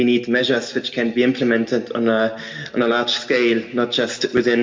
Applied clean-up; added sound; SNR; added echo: none; none; none; reverberation time 1.4 s.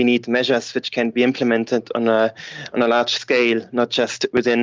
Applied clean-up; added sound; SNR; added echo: none; none; none; none.